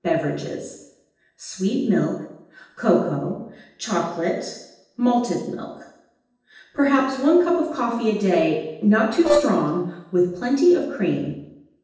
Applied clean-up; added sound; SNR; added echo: neural separator model SepFormer DNS4.